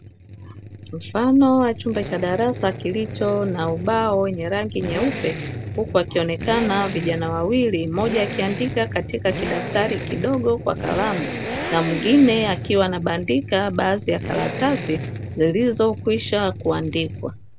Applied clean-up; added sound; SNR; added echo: none; Accelerating, revving, vroom; 8 dB; none.